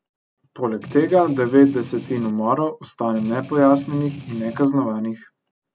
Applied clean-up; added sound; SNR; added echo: none; Strum; 16 dB; none.